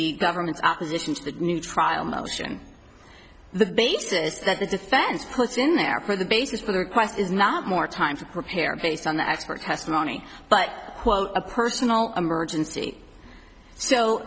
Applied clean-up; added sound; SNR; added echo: none; none; none; none.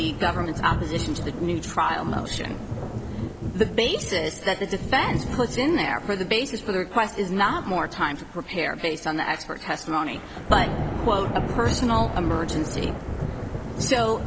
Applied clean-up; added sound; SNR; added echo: none; Thunder / Rain; 5 dB; none.